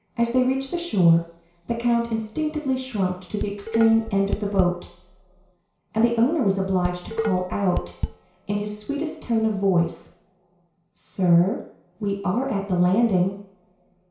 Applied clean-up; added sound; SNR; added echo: none; Dishes, pots, and pans; 6 dB; reverberation time 0.6 s.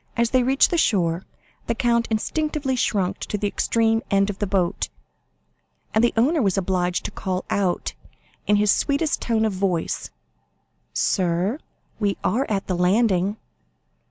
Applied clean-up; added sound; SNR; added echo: none; none; none; none.